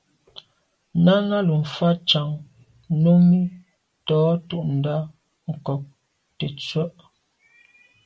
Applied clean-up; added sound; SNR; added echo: none; none; none; none.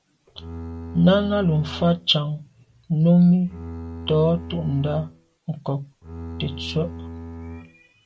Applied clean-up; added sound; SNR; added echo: none; Bowed string instrument; 13 dB; none.